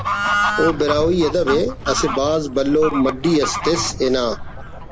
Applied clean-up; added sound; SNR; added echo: none; Bird / Fowl; 5 dB; none.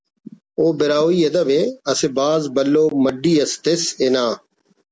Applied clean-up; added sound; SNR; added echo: none; none; none; none.